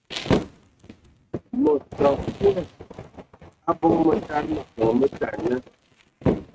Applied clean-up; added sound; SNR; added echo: neural mask model RNNoise.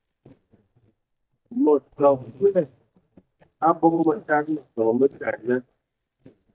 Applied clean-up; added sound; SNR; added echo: neural mask model DeepFilterNet 3.